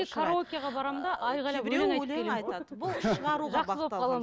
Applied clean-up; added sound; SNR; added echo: none; none; none; none.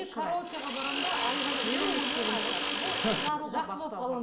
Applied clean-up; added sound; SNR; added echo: none; Tools; -2 dB; reverberation time 0.8 s.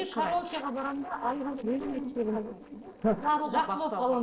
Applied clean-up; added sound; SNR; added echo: neural separator model SepFormer DNS4.